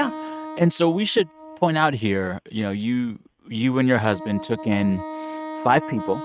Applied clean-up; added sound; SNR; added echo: neural mask model RNNoise.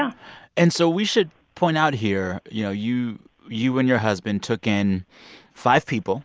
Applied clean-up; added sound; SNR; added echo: none; none; none; none.